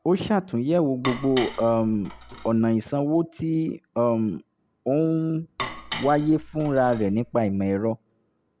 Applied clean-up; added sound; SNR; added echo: none; Dishes, pots, and pans; 12 dB; none.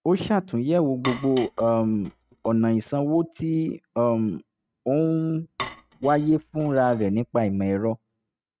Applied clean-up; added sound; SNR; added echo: neural mask model RNNoise.